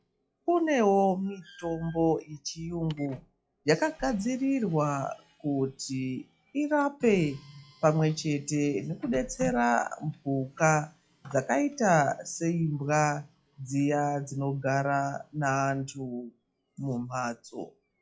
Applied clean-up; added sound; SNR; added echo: classical method log-MMSE.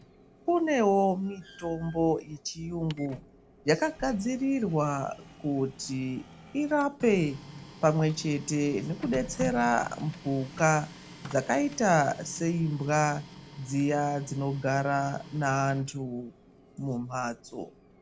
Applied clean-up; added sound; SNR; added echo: none; Printer; 17 dB; none.